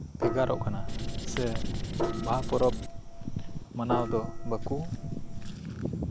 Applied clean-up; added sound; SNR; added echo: none; Writing + Gong; 0 dB; none.